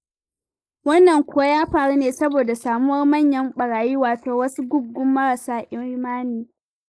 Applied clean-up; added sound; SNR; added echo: neural mask model Resemble Enhance denoiser.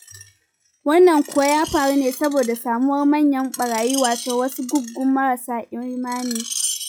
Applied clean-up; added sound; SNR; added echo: classical method log-MMSE.